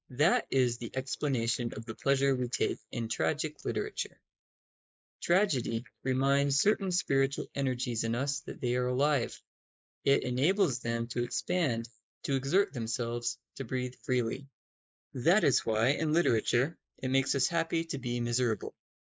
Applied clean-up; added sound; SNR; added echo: neural mask model Resemble Enhance denoiser.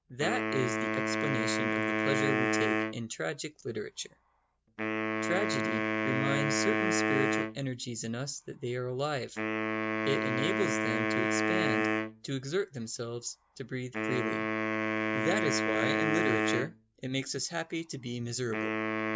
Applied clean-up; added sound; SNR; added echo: none; Wind instrument, woodwind instrument; -3 dB; none.